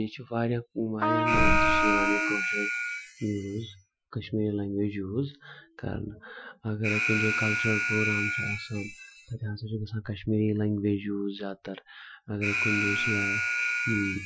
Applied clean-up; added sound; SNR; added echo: classical method Wiener filter.